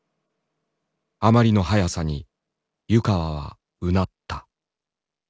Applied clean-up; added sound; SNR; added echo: none; none; none; none.